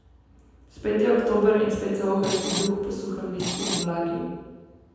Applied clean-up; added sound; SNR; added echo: none; Screech; 5 dB; reverberation time 1.2 s.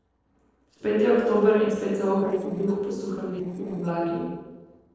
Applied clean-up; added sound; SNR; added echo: neural separator model SepFormer DNS4.